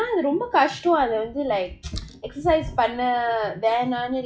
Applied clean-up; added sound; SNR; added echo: classical method log-MMSE.